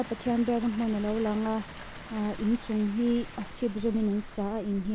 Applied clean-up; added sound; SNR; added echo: none; Water; 13 dB; none.